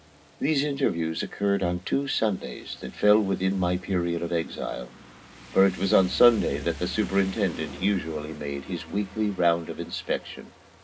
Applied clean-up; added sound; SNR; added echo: none; Rain; 19 dB; reverberation time 0.2 s.